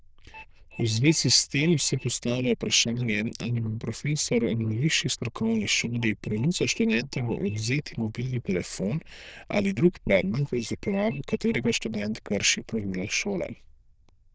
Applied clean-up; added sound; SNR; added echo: neural diffusion model UNIVERSE++.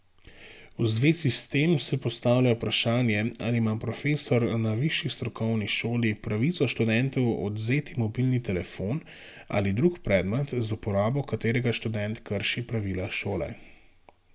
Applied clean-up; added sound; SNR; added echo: none; none; none; none.